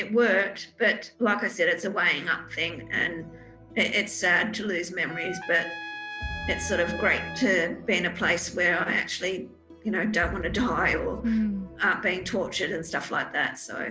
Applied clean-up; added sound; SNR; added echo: none; Trumpet; 11 dB; none.